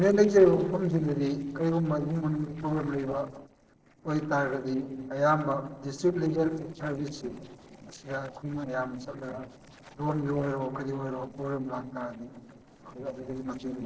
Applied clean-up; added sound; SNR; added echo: neural separator model SepFormer DNS4.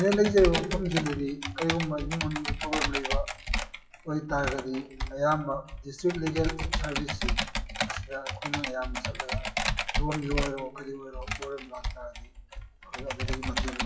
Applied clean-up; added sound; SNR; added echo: classical method WPE with log-MMSE.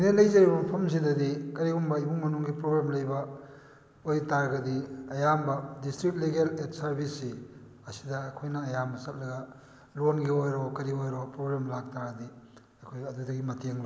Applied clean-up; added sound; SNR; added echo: none; none; none; none.